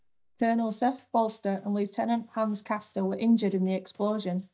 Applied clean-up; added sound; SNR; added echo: neural mask model DeepFilterNet 3.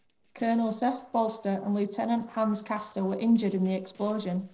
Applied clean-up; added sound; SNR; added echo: neural separator model SepFormer DNS4.